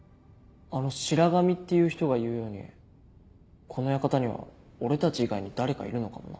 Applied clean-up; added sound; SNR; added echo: none; none; none; none.